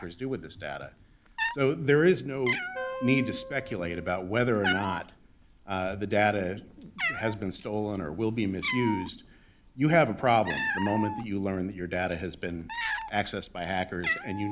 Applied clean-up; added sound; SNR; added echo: none; Cat + Wind instrument, woodwind instrument; 8 dB; none.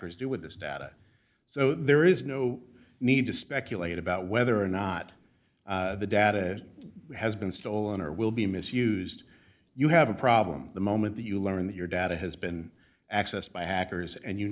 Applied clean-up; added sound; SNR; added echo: none; none; none; none.